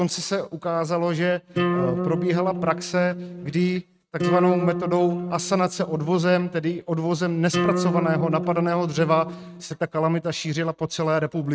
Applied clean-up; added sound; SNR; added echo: neural mask model RNNoise.